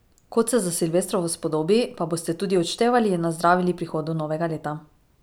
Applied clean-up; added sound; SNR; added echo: none; none; none; none.